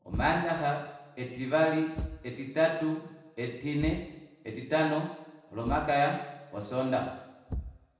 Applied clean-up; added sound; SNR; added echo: none; Thump, thud; 12 dB; reverberation time 0.8 s.